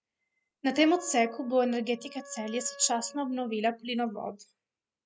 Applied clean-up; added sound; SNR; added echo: none; Wind instrument, woodwind instrument; 20 dB; none.